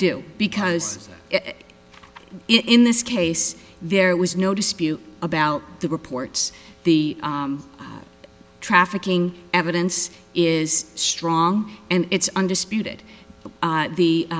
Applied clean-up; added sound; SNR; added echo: none; none; none; none.